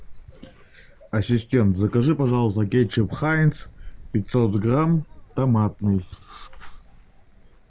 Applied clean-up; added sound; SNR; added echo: none; Wind; 19 dB; none.